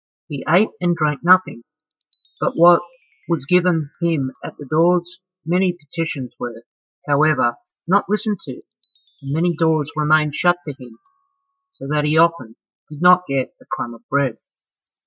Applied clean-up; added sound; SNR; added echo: classical method spectral subtraction.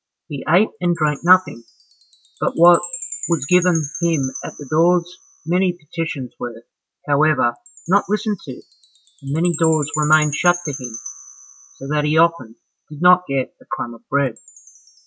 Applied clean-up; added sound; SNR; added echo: none; Chime; 15 dB; none.